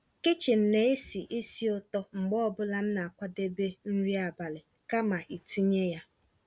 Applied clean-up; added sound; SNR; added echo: none; none; none; none.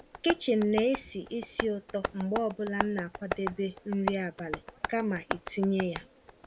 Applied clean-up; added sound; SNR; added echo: none; Tap; 7 dB; none.